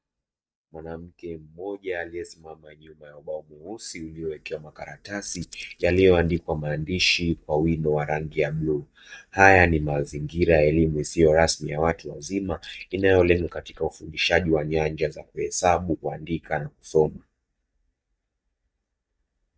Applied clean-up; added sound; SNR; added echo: neural mask model DeepFilterNet 3.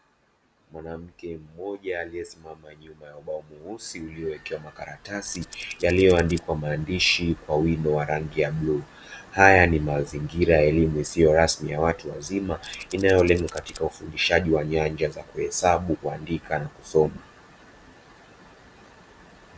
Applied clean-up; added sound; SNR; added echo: none; Tools; 19 dB; none.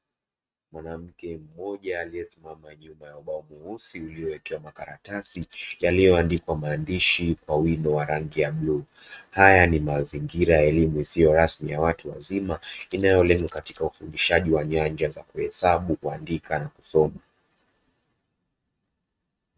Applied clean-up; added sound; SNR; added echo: neural mask model RNNoise.